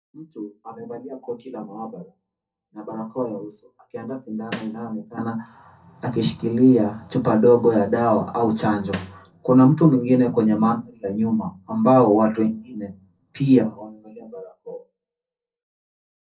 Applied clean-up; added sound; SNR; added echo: neural separator model SepFormer DNS4.